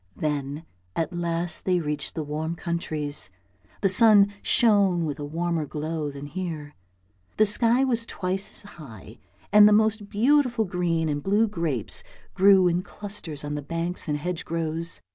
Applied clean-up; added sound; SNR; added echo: none; none; none; none.